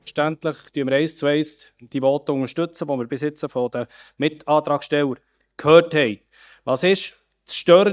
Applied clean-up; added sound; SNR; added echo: neural mask model DeepFilterNet 3.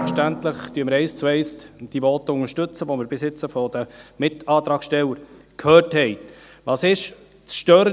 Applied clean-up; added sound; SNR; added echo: none; Drum; 17 dB; none.